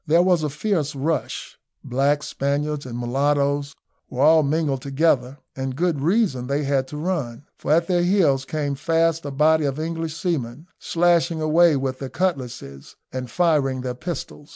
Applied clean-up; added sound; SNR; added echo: none; none; none; none.